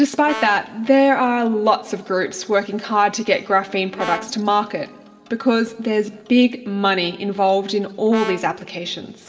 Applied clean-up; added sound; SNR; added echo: none; Brass instrument; 14 dB; reverberation time 2.8 s.